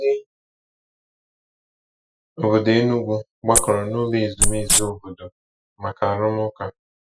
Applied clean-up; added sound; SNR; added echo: classical method Wiener filter.